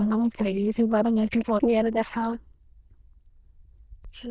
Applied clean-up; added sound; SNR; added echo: neural diffusion model UNIVERSE++.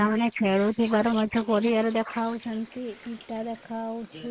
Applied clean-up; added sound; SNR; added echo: neural mask model Resemble Enhance denoiser.